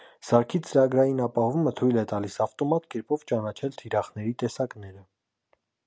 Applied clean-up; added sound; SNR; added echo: none; none; none; none.